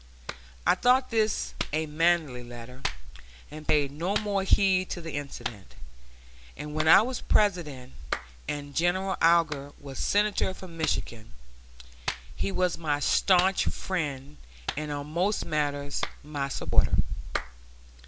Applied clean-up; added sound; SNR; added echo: none; Clapping; 15 dB; none.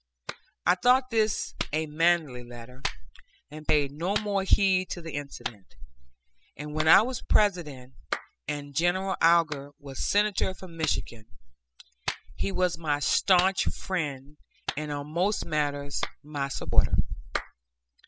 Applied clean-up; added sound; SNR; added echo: classical method spectral subtraction.